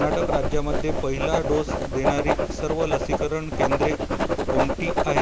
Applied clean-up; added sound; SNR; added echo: none; Writing; -3 dB; none.